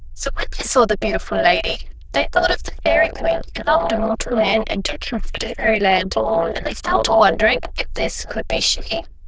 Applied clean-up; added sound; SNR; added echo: neural diffusion model UNIVERSE++.